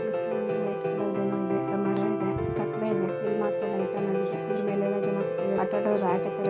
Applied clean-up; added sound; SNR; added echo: none; Piano; -2 dB; none.